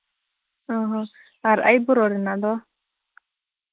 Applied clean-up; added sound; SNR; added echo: neural mask model Resemble Enhance denoiser.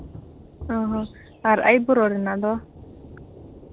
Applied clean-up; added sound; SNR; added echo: none; Thunder / Rain; 18 dB; none.